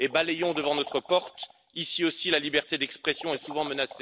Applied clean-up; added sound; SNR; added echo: none; Liquid; 17 dB; none.